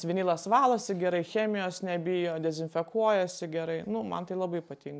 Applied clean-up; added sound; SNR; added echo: none; none; none; none.